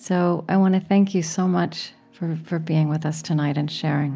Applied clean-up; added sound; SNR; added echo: none; none; none; none.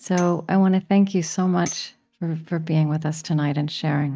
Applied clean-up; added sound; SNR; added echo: neural mask model RNNoise.